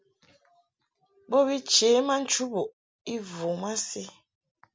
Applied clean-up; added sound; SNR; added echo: none; none; none; none.